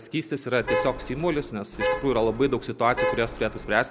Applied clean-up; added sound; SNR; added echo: none; Traffic noise, roadway noise / Vehicle horn, car horn, honking; 4 dB; none.